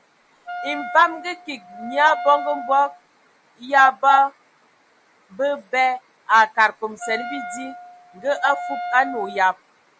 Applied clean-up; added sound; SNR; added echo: none; Wind instrument, woodwind instrument; 11 dB; none.